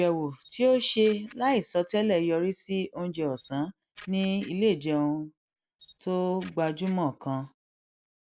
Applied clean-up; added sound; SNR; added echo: none; Camera; 17 dB; none.